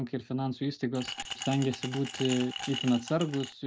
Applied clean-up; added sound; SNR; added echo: none; Glass; 9 dB; none.